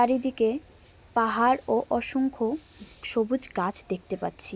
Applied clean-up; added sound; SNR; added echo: none; none; none; none.